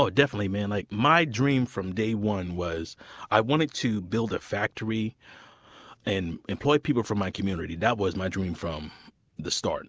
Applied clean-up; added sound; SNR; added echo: none; none; none; none.